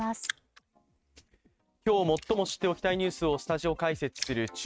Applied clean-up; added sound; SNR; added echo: neural mask model RNNoise.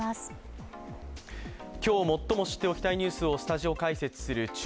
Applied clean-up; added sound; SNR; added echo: none; none; none; none.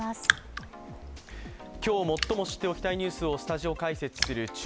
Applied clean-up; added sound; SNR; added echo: none; Raindrop; 4 dB; none.